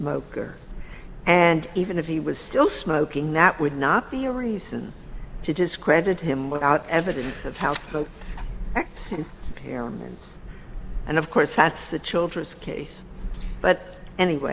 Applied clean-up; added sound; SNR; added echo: none; none; none; none.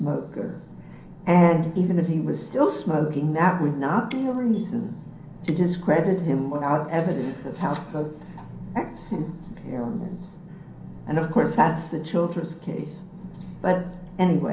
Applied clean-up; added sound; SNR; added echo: none; Shatter; 19 dB; reverberation time 0.6 s.